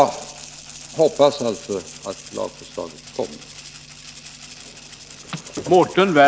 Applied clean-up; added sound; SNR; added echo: none; Rattle (instrument); 18 dB; none.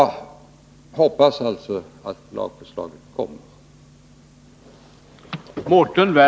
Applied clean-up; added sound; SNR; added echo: none; none; none; none.